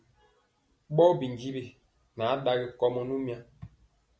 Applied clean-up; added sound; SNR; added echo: none; none; none; none.